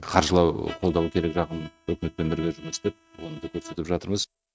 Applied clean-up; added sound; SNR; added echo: neural mask model RNNoise.